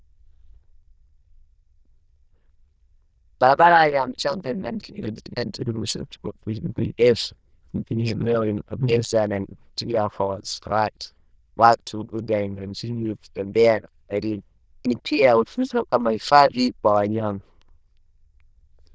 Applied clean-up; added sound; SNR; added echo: neural diffusion model UNIVERSE++.